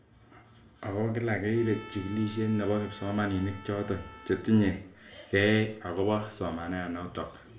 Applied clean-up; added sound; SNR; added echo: none; Trumpet; 19 dB; reverberation time 0.4 s.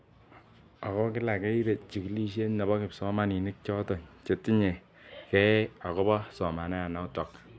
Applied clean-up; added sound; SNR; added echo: none; none; none; none.